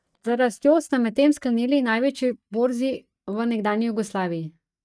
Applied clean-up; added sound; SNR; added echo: neural mask model DeepFilterNet 3.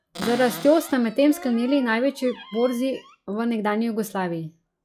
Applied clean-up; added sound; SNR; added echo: classical method log-MMSE.